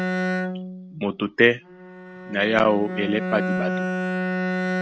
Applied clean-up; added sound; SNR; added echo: neural mask model RNNoise.